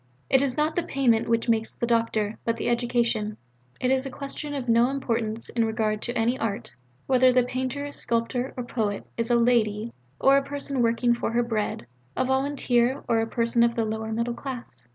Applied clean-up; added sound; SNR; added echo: none; none; none; none.